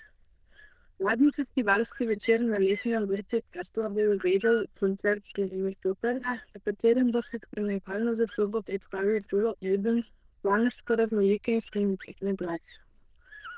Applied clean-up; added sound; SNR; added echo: neural diffusion model UNIVERSE++.